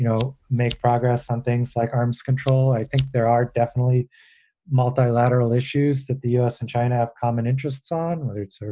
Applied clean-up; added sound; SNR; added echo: none; Fire; 17 dB; none.